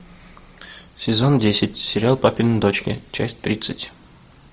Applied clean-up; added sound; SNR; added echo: none; none; none; none.